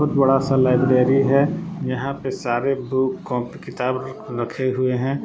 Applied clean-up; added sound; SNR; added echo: none; none; none; none.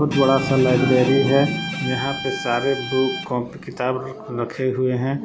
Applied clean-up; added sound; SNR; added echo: none; Bowed string instrument; 10 dB; none.